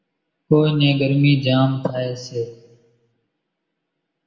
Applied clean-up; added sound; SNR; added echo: none; none; none; reverberation time 0.9 s.